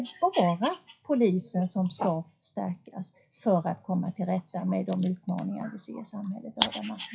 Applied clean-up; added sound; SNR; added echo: classical method WPE with log-MMSE.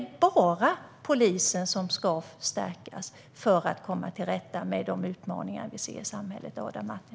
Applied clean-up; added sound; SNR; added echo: none; none; none; none.